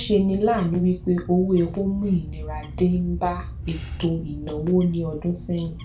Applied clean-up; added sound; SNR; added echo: none; Bird; 11 dB; reverberation time 0.3 s.